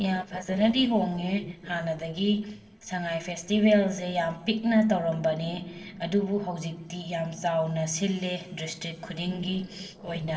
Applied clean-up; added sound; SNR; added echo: neural separator model SepFormer DNS4.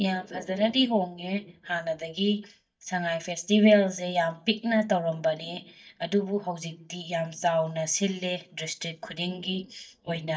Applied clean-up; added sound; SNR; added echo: neural mask model DeepFilterNet 3.